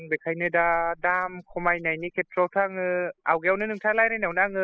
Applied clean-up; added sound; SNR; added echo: classical method spectral subtraction.